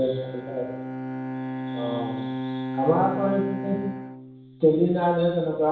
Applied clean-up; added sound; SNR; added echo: none; Bowed string instrument; 7 dB; reverberation time 0.6 s.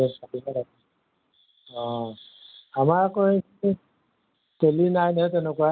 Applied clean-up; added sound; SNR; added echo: none; none; none; none.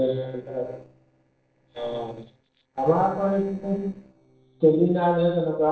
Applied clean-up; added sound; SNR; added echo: neural separator model SepFormer DNS4.